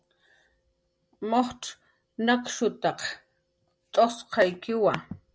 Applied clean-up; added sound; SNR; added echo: none; none; none; none.